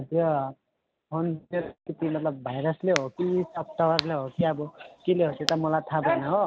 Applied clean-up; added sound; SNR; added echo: none; Crack; 10 dB; none.